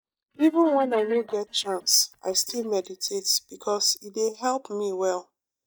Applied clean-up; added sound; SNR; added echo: neural mask model DeepFilterNet 3.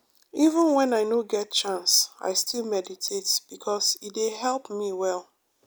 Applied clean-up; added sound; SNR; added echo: none; none; none; none.